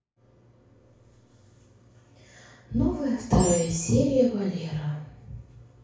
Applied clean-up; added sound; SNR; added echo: none; Animal; 9 dB; reverberation time 0.6 s.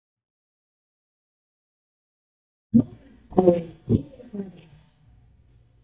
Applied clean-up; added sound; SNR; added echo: neural mask model DeepFilterNet 3.